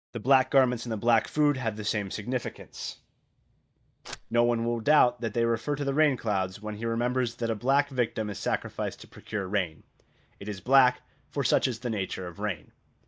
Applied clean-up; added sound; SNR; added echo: neural mask model DeepFilterNet 3.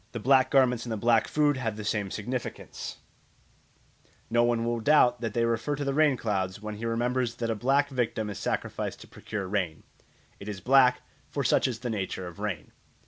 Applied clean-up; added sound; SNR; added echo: none; none; none; none.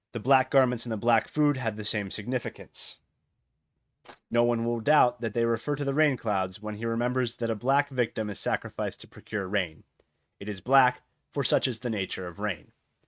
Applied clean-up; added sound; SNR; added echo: neural mask model RNNoise.